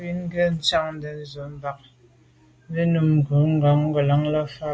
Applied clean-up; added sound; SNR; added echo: none; none; none; none.